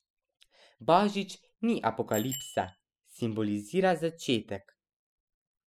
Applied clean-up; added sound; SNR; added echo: classical method spectral subtraction.